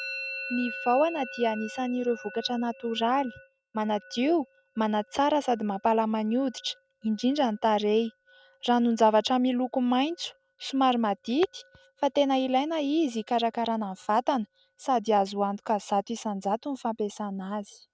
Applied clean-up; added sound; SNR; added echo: neural mask model RNNoise.